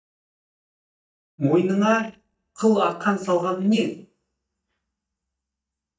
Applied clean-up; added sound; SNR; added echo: neural mask model DeepFilterNet 3.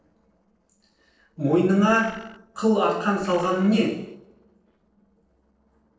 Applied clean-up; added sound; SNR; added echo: neural separator model SepFormer DNS4.